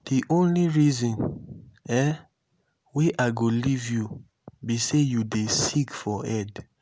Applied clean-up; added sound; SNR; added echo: none; none; none; none.